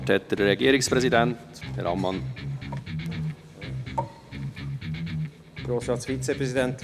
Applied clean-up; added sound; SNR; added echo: none; Electric guitar; 6 dB; none.